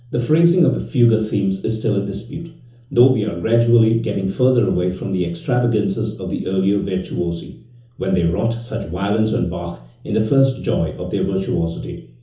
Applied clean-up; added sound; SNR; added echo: none; none; none; reverberation time 0.7 s.